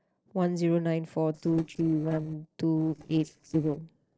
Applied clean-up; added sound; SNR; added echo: neural separator model SepFormer DNS4.